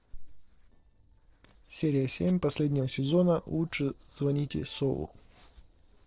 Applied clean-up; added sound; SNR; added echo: neural separator model SepFormer DNS4.